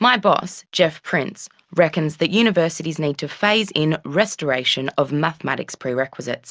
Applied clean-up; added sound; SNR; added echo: none; none; none; none.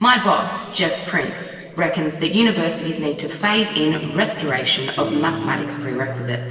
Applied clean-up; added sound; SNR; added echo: neural separator model SepFormer DNS4.